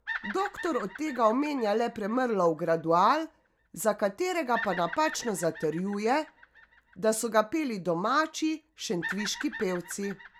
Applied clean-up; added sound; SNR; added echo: none; Bird vocalization, bird call, bird song; 14 dB; none.